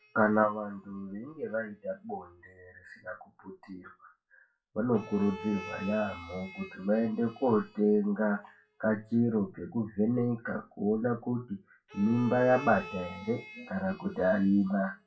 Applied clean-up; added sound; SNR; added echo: classical method WPE with log-MMSE.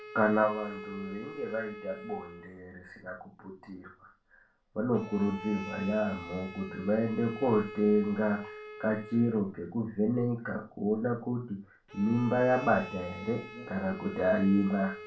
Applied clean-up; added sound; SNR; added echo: none; Bowed string instrument; 15 dB; reverberation time 0.3 s.